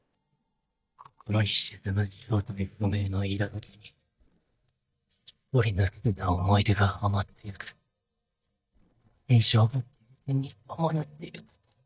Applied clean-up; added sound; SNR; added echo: neural mask model DeepFilterNet 3.